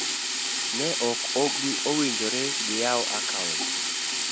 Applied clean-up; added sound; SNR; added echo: none; Sink (filling or washing); -3 dB; none.